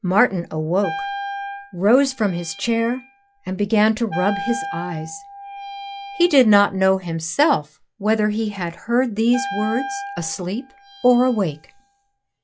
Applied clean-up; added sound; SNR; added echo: classical method log-MMSE.